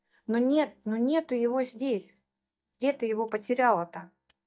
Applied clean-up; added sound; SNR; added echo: neural mask model DeepFilterNet 3.